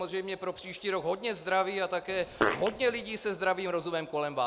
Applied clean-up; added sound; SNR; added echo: none; Fart; 2 dB; none.